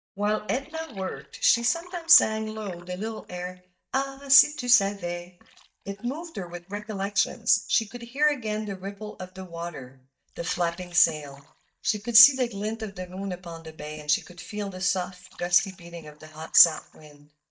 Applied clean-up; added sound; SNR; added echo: neural mask model DeepFilterNet 3.